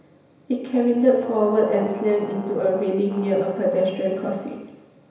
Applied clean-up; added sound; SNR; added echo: none; Brass instrument; 16 dB; reverberation time 1.0 s.